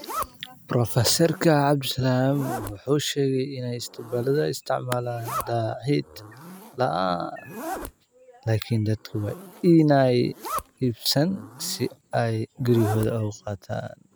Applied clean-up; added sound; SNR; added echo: none; Zipper (clothing); 15 dB; none.